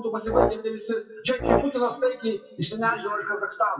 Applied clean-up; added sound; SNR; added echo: classical method WPE with log-MMSE.